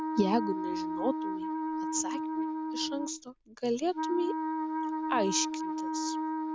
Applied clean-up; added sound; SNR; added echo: none; Wind instrument, woodwind instrument; 0 dB; none.